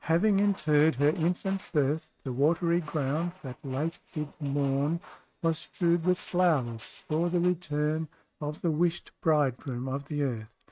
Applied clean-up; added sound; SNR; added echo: neural mask model RNNoise.